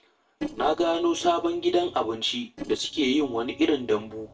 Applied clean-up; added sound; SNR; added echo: neural separator model SepFormer DNS4.